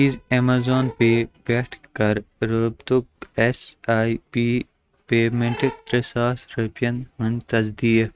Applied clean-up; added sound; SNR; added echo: neural mask model RNNoise.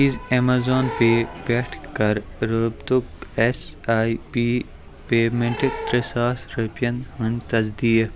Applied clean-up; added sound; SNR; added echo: none; Animal / Brass instrument; 15 dB; none.